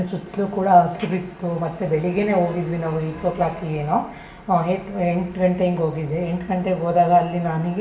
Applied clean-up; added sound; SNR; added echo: none; none; none; reverberation time 1.1 s.